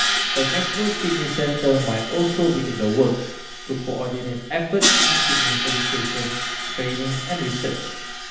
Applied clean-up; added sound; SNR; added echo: none; Crash cymbal; 0 dB; reverberation time 0.8 s.